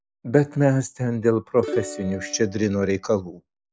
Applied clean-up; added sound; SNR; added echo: none; Plucked string instrument; 11 dB; none.